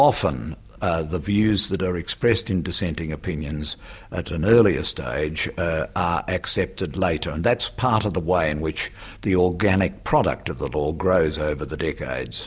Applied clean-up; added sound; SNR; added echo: none; none; none; none.